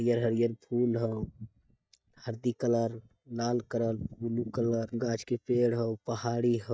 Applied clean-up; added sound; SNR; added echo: neural mask model DeepFilterNet 3.